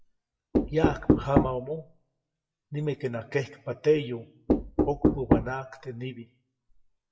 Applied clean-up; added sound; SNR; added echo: classical method WPE with log-MMSE.